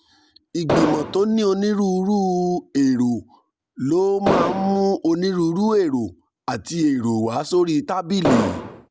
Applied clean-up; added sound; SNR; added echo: none; Explosion; 1 dB; none.